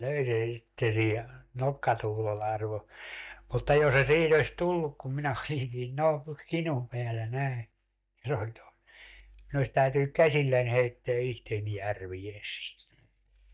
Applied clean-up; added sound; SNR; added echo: neural mask model DeepFilterNet 3.